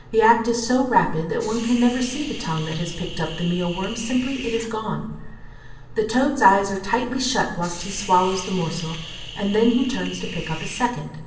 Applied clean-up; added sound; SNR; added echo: none; Hiss; 14 dB; reverberation time 0.7 s.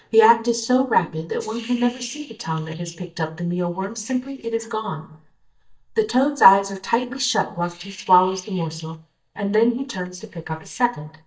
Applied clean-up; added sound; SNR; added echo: neural mask model DeepFilterNet 3.